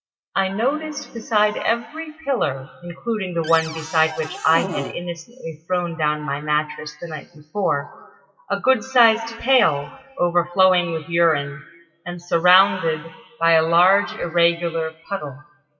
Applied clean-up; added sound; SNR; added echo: classical method WPE with log-MMSE.